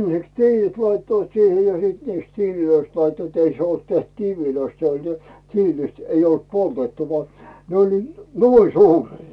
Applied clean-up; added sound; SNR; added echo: none; none; none; none.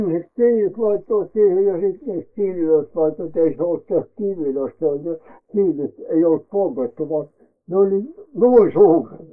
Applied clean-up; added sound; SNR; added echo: neural mask model Resemble Enhance denoiser.